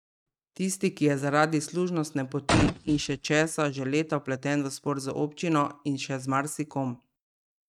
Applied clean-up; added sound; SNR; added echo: neural mask model RNNoise.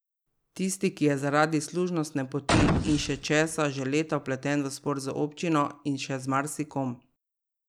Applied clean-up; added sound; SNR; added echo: none; Boom; -1 dB; none.